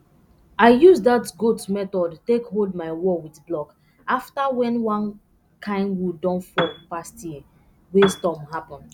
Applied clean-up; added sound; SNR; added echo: none; Piano; 4 dB; none.